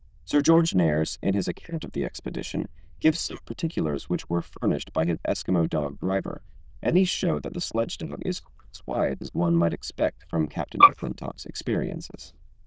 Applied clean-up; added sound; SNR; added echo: neural diffusion model UNIVERSE++.